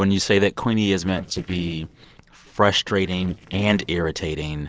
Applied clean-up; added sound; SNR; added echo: neural separator model SepFormer DNS4.